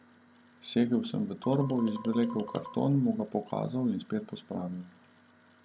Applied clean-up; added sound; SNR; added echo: none; Marimba, xylophone; 14 dB; none.